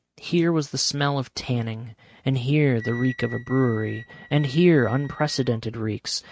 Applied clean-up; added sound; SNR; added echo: neural mask model RNNoise.